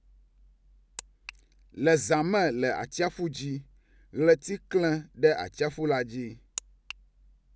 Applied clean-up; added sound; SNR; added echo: none; none; none; none.